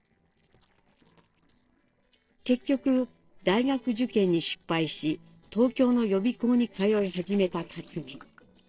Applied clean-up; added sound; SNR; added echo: neural separator model SepFormer DNS4.